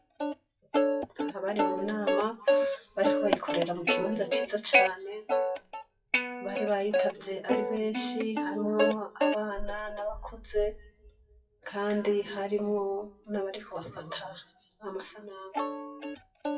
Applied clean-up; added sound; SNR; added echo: classical method WPE with log-MMSE.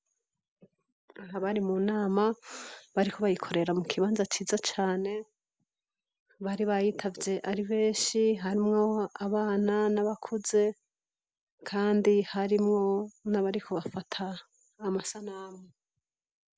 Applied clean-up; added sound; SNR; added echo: none; none; none; none.